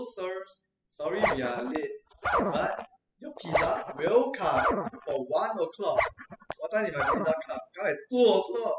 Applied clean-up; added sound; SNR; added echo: classical method spectral subtraction.